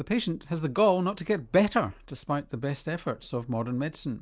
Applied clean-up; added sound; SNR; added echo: none; none; none; none.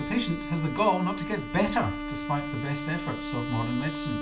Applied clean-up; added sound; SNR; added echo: none; Bowed string instrument; 5 dB; reverberation time 0.3 s.